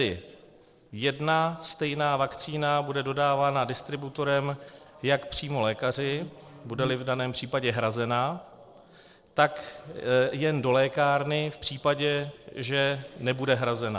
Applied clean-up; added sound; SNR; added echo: neural separator model SepFormer DNS4.